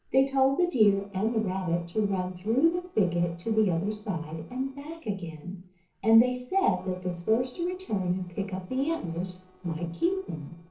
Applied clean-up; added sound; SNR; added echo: neural separator model SepFormer DNS4.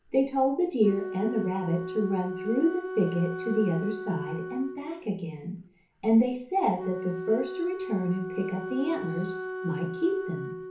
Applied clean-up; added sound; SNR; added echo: none; Wind instrument, woodwind instrument; 8 dB; reverberation time 0.7 s.